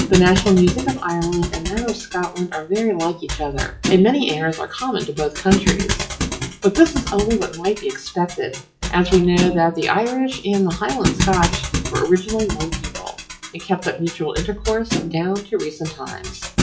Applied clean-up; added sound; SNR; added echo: classical method WPE with log-MMSE.